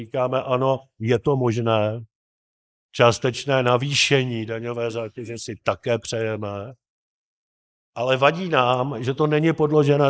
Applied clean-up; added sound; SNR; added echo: neural mask model Resemble Enhance denoiser.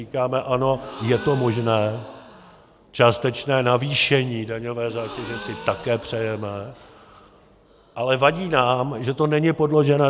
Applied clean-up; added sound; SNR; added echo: none; Gasp; 18 dB; none.